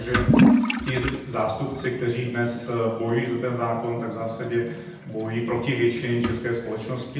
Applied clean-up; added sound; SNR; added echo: none; Toilet flush / Liquid; 0 dB; reverberation time 0.8 s.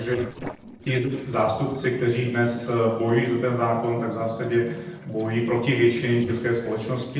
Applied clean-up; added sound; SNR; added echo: neural separator model SepFormer DNS4.